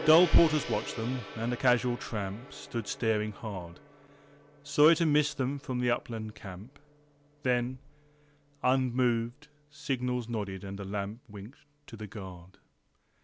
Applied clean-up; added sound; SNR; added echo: none; Gong; 17 dB; none.